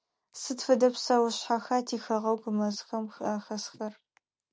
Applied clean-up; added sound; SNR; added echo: none; none; none; none.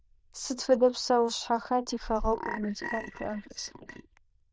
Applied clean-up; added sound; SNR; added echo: neural diffusion model UNIVERSE++.